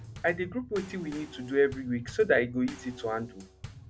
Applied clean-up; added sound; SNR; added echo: none; Bass drum / Snare drum / Drum kit; 16 dB; none.